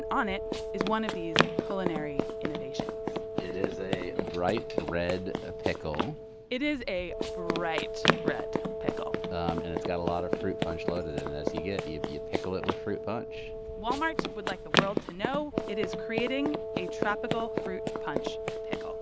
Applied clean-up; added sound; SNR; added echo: none; Run + Wind instrument, woodwind instrument; -2 dB; none.